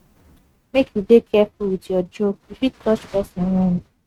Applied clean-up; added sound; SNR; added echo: neural mask model RNNoise.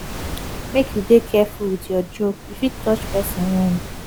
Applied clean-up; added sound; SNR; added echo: none; Waves, surf; 10 dB; none.